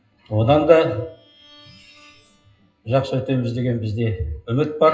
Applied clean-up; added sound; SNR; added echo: classical method WPE with log-MMSE.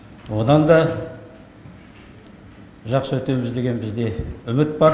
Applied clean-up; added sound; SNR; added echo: none; none; none; none.